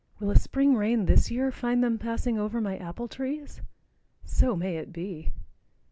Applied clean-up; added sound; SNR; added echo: none; none; none; none.